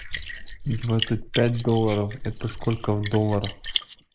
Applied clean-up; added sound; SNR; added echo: neural mask model Resemble Enhance denoiser.